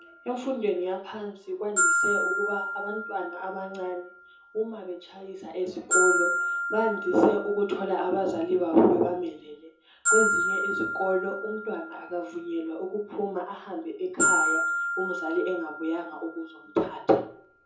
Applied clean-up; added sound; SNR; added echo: none; Glockenspiel; 2 dB; reverberation time 0.6 s.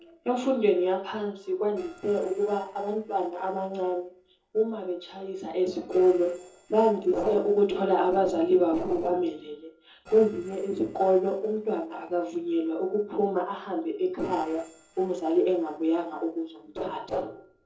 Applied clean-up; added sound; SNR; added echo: neural separator model SepFormer DNS4.